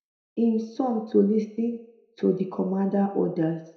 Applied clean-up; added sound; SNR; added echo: none; none; none; reverberation time 0.6 s.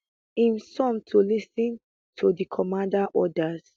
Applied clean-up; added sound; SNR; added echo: none; none; none; none.